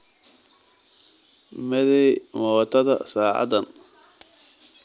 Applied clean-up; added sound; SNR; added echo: none; none; none; none.